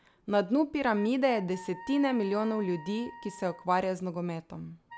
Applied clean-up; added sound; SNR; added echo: none; Wind instrument, woodwind instrument; 19 dB; none.